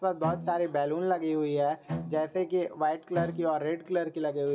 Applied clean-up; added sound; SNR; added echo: none; Bowed string instrument; 11 dB; reverberation time 0.8 s.